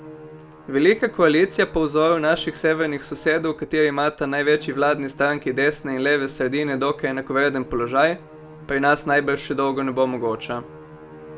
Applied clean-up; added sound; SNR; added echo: none; Musical instrument; 20 dB; none.